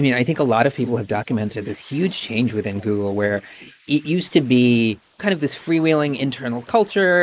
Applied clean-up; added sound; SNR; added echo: neural mask model Resemble Enhance denoiser.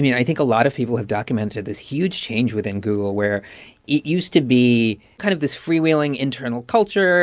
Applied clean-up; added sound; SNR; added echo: none; none; none; none.